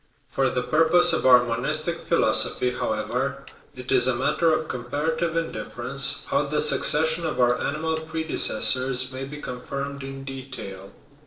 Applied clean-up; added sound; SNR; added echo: neural separator model SepFormer DNS4.